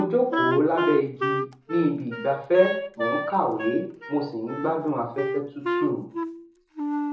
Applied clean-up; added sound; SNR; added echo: none; Wind instrument, woodwind instrument; 4 dB; reverberation time 0.5 s.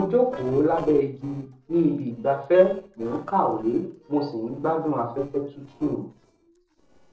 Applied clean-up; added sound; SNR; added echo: neural separator model SepFormer DNS4.